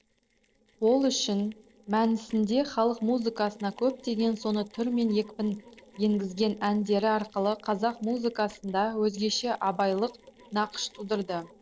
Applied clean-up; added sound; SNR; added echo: neural separator model SepFormer DNS4.